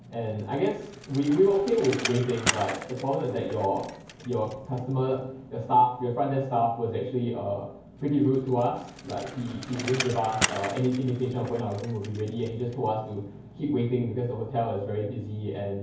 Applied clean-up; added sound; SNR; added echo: none; Bicycle; 11 dB; reverberation time 0.9 s.